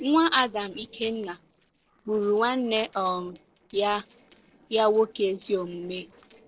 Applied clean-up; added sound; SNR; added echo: neural separator model SepFormer DNS4.